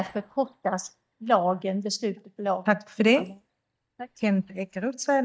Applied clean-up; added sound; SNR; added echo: neural mask model DeepFilterNet 3.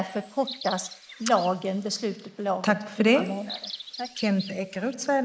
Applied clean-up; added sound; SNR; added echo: neural mask model Resemble Enhance denoiser.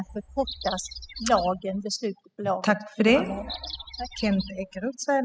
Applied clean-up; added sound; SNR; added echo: classical method spectral subtraction.